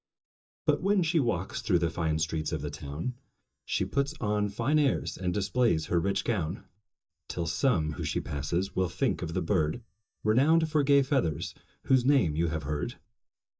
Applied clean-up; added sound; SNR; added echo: neural mask model DeepFilterNet 3.